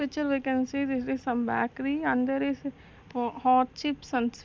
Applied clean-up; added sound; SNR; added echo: none; none; none; none.